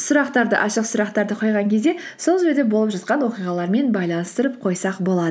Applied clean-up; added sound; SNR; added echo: none; none; none; none.